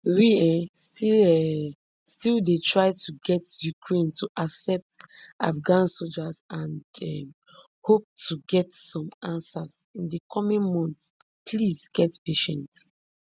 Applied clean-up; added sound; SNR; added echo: none; none; none; none.